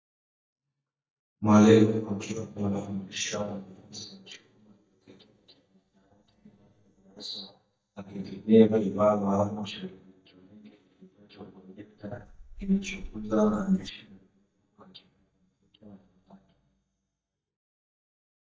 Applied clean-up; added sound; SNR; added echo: neural mask model DeepFilterNet 3.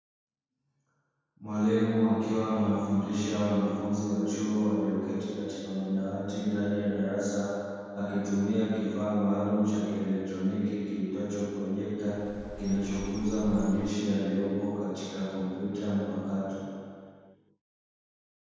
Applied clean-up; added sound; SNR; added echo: none; Bird; 12 dB; reverberation time 2.1 s.